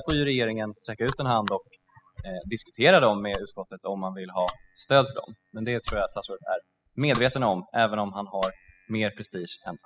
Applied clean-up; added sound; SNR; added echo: classical method spectral subtraction.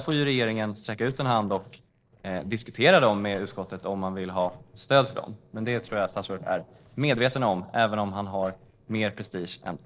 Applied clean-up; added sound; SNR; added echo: neural separator model SepFormer DNS4.